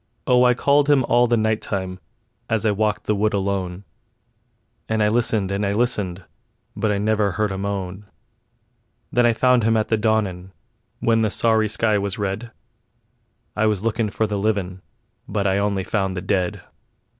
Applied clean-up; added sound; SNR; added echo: none; none; none; none.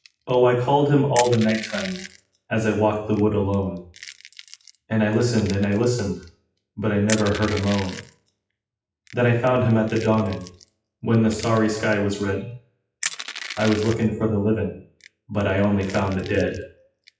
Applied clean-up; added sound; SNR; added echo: classical method WPE with log-MMSE.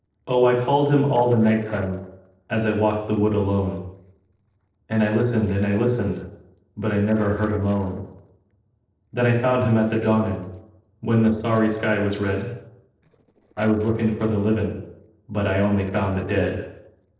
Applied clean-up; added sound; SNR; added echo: neural separator model SepFormer DNS4.